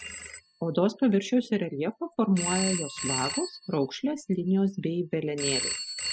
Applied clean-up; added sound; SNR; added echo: classical method spectral subtraction.